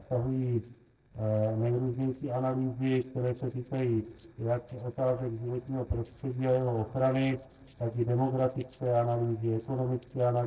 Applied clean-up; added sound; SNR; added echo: neural separator model SepFormer DNS4.